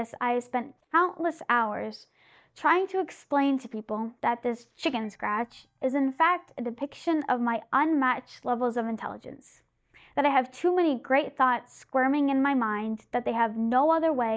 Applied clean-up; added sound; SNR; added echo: neural mask model DeepFilterNet 3.